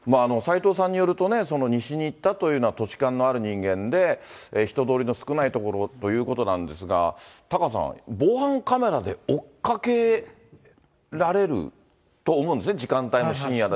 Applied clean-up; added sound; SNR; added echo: none; none; none; none.